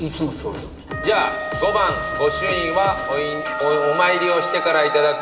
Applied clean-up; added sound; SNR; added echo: none; Wind instrument, woodwind instrument; 6 dB; reverberation time 2.5 s.